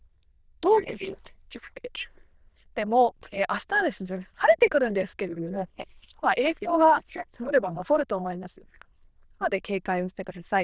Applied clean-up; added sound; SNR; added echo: neural diffusion model UNIVERSE++.